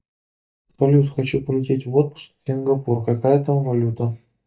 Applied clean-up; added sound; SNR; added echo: neural mask model DeepFilterNet 3.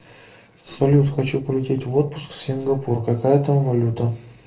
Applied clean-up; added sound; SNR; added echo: neural separator model SepFormer DNS4.